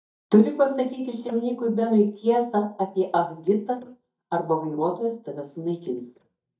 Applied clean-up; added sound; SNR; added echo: neural mask model DeepFilterNet 3.